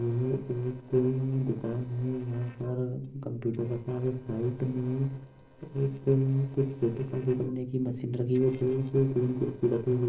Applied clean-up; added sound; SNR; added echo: neural separator model SepFormer DNS4.